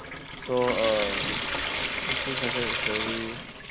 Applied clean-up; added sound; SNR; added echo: none; Trickle, dribble / Sink (filling or washing) / Water tap, faucet; -1 dB; none.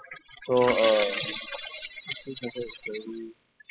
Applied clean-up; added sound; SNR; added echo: classical method spectral subtraction.